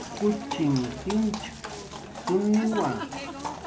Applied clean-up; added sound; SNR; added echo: none; Livestock, farm animals, working animals; 8 dB; none.